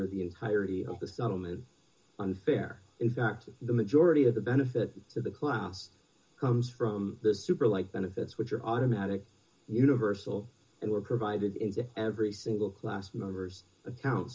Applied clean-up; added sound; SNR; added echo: none; none; none; reverberation time 0.2 s.